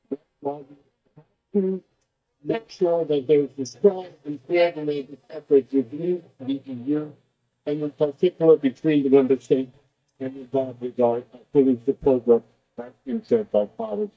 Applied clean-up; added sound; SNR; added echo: neural mask model DeepFilterNet 3.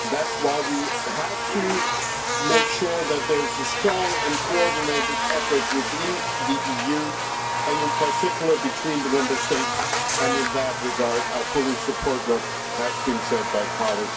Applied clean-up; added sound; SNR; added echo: none; Buzz; -1 dB; reverberation time 0.2 s.